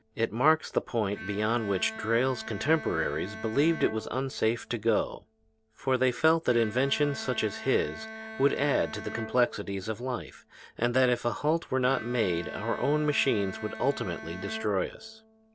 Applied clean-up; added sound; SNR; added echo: none; Bowed string instrument; 14 dB; none.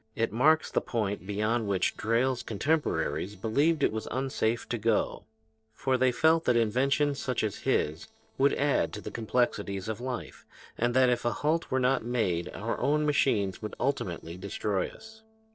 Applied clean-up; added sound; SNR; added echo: neural separator model SepFormer DNS4.